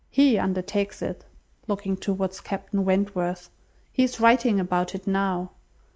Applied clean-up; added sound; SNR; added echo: none; none; none; none.